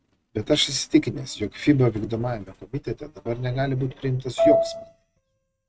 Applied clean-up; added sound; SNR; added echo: neural mask model RNNoise.